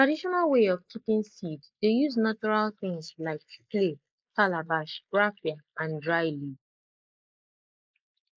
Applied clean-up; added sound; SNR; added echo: neural mask model Resemble Enhance denoiser.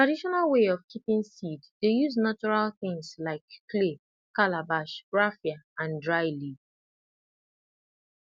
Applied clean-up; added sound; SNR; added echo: none; none; none; none.